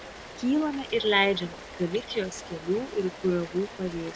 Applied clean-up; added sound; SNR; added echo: none; Rain; 14 dB; none.